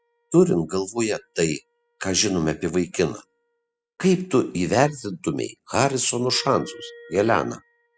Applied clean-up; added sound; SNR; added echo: classical method spectral subtraction.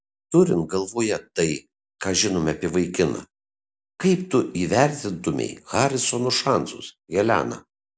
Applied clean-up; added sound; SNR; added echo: none; none; none; none.